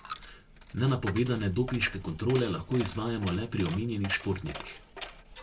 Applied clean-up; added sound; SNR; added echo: none; Coin (dropping); 13 dB; reverberation time 0.2 s.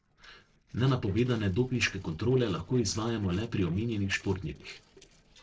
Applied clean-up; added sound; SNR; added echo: neural separator model SepFormer DNS4.